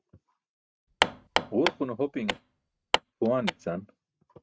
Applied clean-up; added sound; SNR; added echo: neural mask model RNNoise.